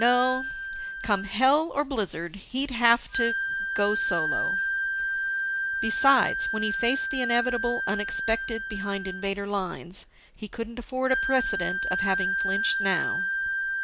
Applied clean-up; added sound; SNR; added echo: none; Wind instrument, woodwind instrument; 2 dB; none.